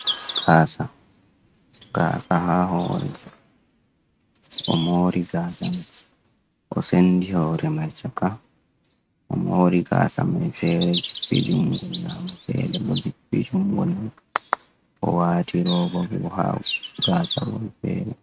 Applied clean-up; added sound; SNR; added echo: neural mask model RNNoise.